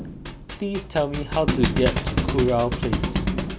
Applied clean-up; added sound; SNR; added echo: none; Thump, thud; 0 dB; none.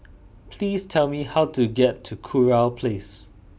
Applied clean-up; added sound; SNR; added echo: none; none; none; none.